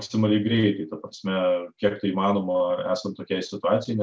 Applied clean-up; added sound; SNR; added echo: none; none; none; none.